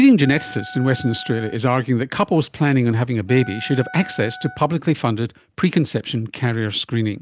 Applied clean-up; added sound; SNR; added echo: none; Wind instrument, woodwind instrument; 17 dB; none.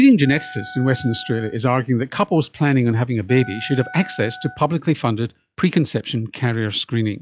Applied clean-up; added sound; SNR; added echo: classical method log-MMSE.